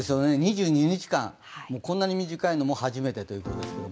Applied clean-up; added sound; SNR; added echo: none; none; none; none.